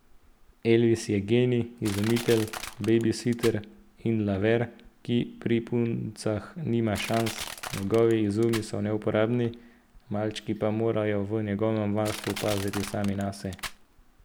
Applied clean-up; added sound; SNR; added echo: none; Crushing; 16 dB; none.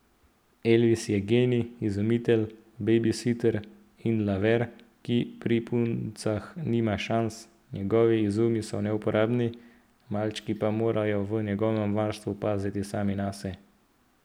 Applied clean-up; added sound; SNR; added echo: none; none; none; none.